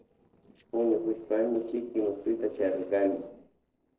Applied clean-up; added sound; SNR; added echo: neural separator model SepFormer DNS4.